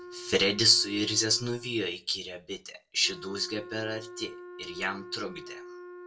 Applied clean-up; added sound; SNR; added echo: none; Wind instrument, woodwind instrument; 15 dB; reverberation time 0.2 s.